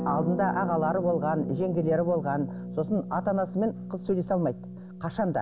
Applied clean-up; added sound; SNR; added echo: none; Harp; 7 dB; none.